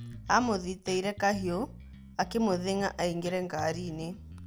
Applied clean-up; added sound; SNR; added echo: none; Bass guitar; 14 dB; none.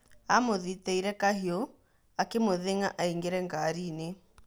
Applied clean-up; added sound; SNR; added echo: none; none; none; none.